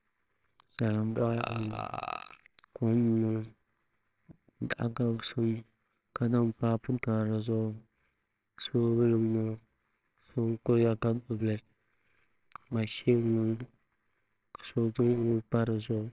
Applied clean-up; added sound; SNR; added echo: neural separator model SepFormer WHAMR!.